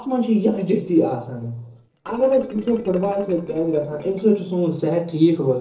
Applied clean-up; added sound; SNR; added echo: neural separator model SepFormer DNS4.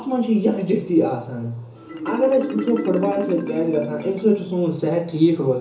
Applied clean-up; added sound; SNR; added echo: none; Marimba, xylophone; 11 dB; reverberation time 0.7 s.